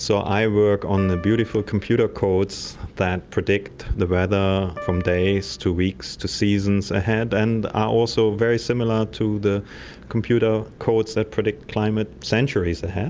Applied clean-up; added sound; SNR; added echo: none; Piano; 18 dB; none.